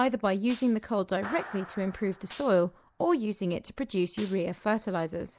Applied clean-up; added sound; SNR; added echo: none; Gunshot, gunfire + Clapping; 16 dB; none.